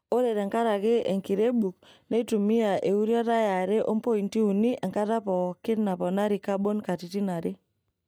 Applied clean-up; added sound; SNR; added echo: neural mask model DeepFilterNet 3.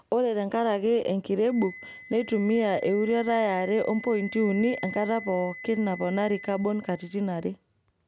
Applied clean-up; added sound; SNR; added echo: none; Wind instrument, woodwind instrument; 17 dB; none.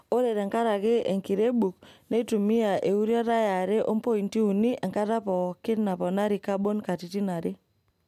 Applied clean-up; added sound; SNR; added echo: none; none; none; none.